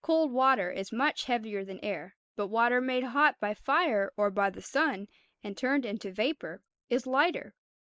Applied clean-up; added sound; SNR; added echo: neural mask model Resemble Enhance denoiser.